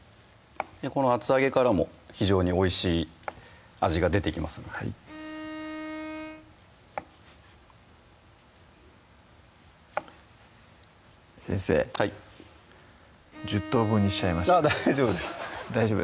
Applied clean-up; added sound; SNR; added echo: none; Bowed string instrument; 10 dB; none.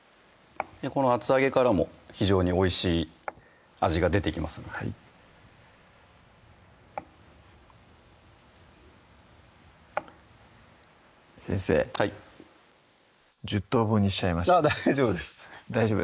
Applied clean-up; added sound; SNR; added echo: neural mask model Resemble Enhance denoiser.